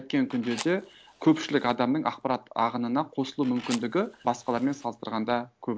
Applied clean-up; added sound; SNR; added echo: none; Fire; 18 dB; none.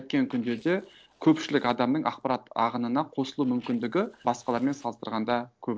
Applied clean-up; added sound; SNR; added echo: neural separator model SepFormer DNS4.